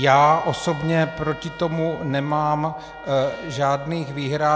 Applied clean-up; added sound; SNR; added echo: none; Trumpet; 18 dB; none.